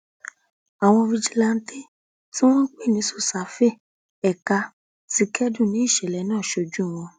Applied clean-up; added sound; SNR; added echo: none; none; none; none.